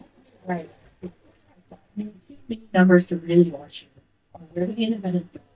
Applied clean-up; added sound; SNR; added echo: neural mask model DeepFilterNet 3.